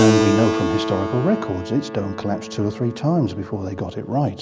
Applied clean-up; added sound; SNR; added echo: none; Keyboard (musical); 3 dB; none.